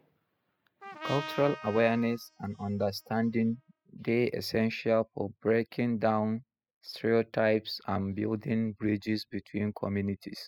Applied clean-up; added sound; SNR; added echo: classical method spectral subtraction.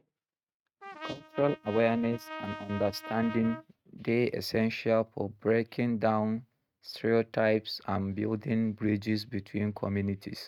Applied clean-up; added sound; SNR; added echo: neural mask model RNNoise.